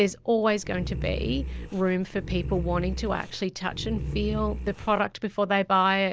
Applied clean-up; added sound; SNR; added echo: none; Growling; 6 dB; none.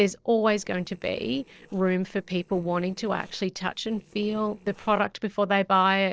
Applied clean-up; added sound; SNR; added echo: neural separator model SepFormer DNS4.